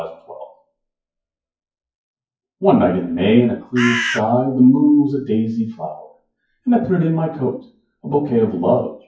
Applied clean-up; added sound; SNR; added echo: classical method WPE with log-MMSE.